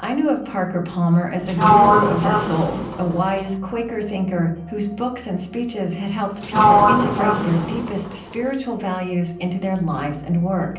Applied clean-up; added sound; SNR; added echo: none; Sliding door; -4 dB; reverberation time 0.6 s.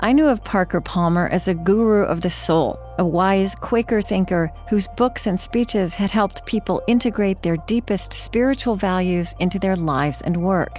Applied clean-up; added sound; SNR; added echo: none; none; none; none.